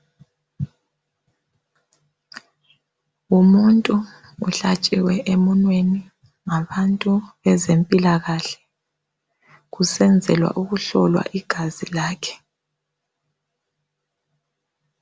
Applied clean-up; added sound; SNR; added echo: none; none; none; none.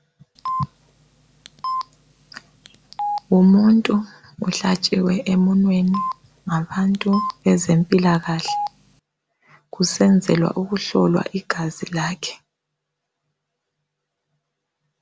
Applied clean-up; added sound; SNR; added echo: none; Telephone; 9 dB; none.